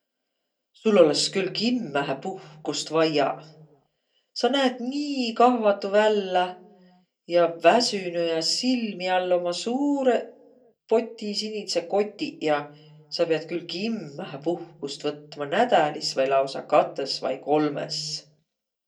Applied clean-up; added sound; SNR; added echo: none; none; none; reverberation time 0.2 s.